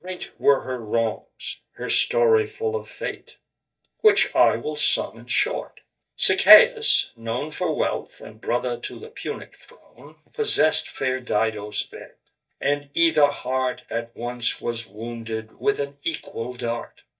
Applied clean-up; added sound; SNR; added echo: neural mask model DeepFilterNet 3.